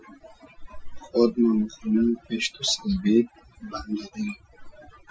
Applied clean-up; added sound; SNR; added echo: classical method Wiener filter.